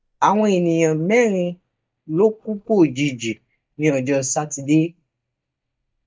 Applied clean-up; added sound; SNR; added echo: neural mask model DeepFilterNet 3.